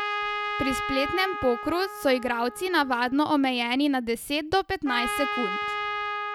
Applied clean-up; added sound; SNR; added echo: none; Trumpet; 6 dB; none.